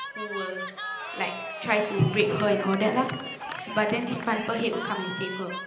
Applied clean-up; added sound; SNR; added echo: none; Cheering; 9 dB; reverberation time 0.9 s.